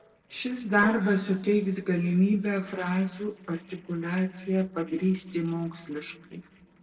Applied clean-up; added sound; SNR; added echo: neural separator model SepFormer DNS4.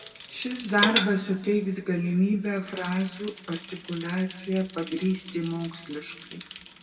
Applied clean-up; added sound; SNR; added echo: none; Bicycle; 9 dB; reverberation time 1.4 s.